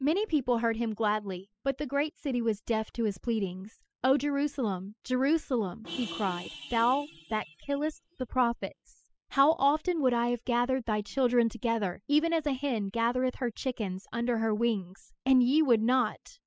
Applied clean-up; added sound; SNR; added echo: classical method spectral subtraction.